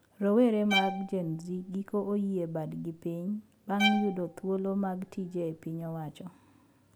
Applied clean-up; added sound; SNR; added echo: none; Bowed string instrument; 6 dB; none.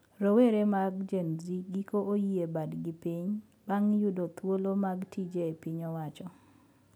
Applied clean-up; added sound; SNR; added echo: none; none; none; none.